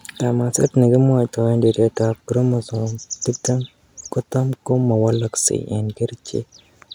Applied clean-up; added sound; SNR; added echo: none; none; none; none.